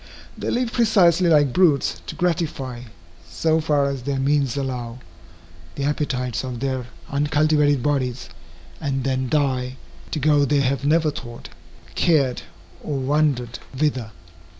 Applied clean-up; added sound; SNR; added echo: none; none; none; none.